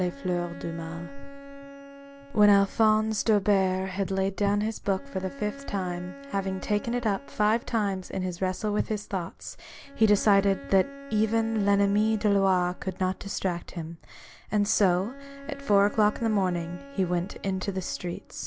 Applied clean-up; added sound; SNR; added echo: none; Bowed string instrument; 18 dB; none.